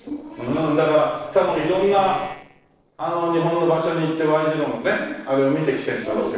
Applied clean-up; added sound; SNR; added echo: neural separator model SepFormer DNS4.